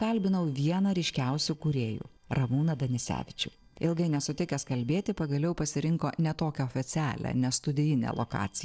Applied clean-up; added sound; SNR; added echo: neural separator model SepFormer DNS4.